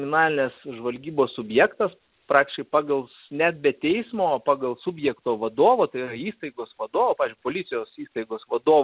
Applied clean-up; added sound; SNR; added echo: none; none; none; none.